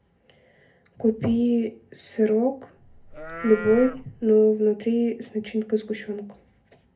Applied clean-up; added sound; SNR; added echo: none; Livestock, farm animals, working animals; 13 dB; reverberation time 0.3 s.